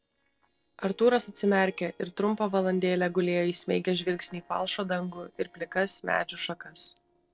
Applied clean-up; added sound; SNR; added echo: neural separator model SepFormer DNS4.